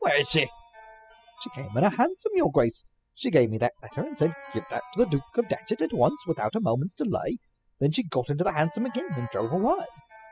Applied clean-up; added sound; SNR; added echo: classical method spectral subtraction.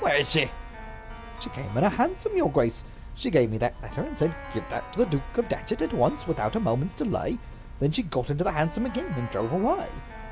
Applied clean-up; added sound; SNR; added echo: none; Keyboard (musical); 12 dB; none.